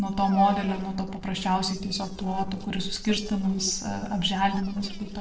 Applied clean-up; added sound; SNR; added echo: neural separator model SepFormer DNS4.